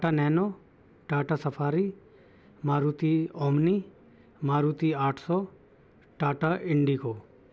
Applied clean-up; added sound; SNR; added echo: none; none; none; none.